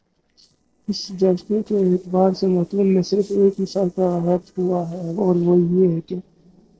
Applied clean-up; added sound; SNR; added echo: neural separator model SepFormer DNS4.